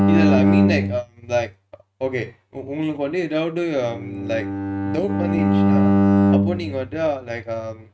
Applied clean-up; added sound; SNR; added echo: neural mask model RNNoise.